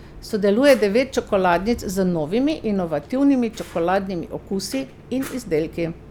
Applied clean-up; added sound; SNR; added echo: none; Fire; 19 dB; none.